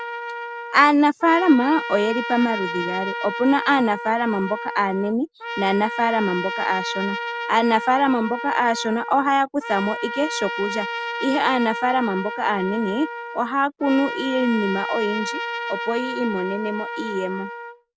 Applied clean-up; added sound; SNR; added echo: none; Trumpet; 8 dB; none.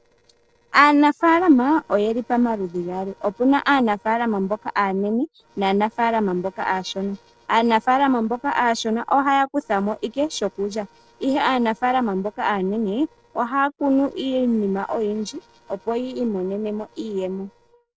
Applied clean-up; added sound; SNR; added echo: neural separator model SepFormer DNS4.